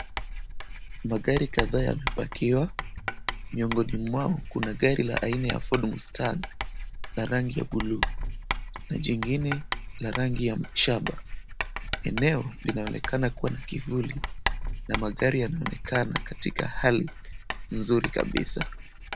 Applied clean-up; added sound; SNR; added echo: none; Writing; 4 dB; none.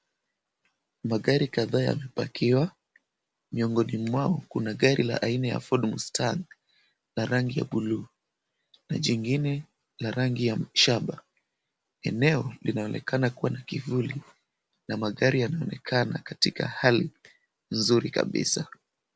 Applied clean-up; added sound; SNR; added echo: none; none; none; none.